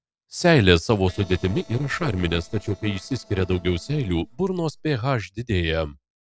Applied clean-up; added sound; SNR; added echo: neural separator model SepFormer DNS4.